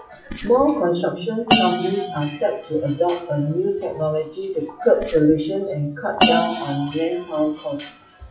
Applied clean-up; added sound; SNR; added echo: classical method WPE with log-MMSE.